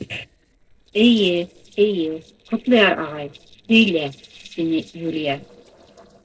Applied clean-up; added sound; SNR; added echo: neural separator model SepFormer DNS4.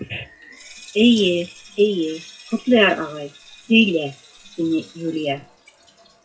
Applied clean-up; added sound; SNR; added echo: classical method WPE with log-MMSE.